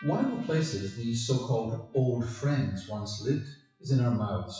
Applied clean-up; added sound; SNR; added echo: classical method WPE with log-MMSE.